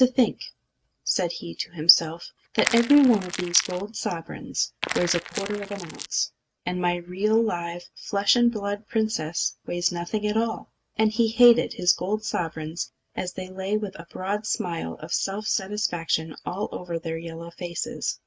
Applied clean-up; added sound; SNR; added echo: neural mask model RNNoise.